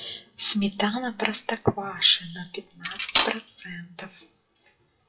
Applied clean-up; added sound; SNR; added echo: classical method WPE with log-MMSE.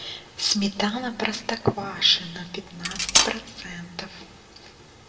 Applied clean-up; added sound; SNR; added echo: none; Cutlery, silverware; -2 dB; reverberation time 0.7 s.